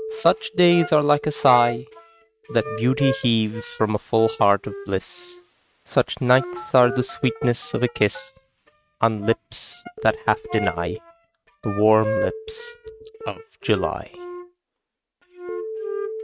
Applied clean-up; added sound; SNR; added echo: neural mask model RNNoise.